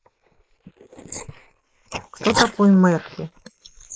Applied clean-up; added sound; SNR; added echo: neural mask model Resemble Enhance denoiser.